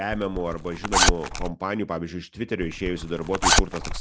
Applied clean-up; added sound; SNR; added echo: none; Zipper (clothing); -5 dB; none.